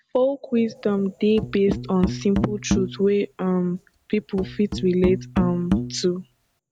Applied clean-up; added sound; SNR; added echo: none; Musical instrument; 6 dB; none.